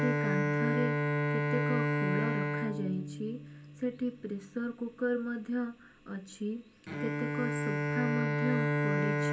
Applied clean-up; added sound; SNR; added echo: none; Bowed string instrument; -3 dB; reverberation time 0.2 s.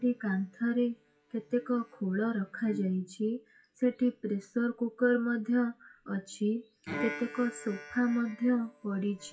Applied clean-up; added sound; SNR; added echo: classical method WPE with log-MMSE.